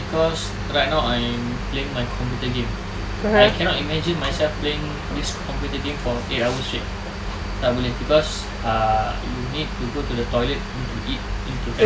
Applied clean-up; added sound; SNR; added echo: none; none; none; none.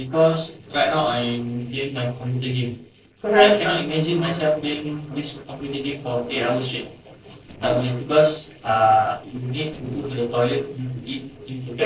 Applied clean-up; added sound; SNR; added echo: neural separator model SepFormer DNS4.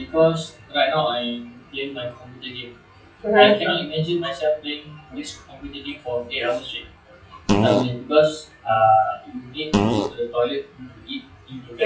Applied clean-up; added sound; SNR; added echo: classical method WPE with log-MMSE.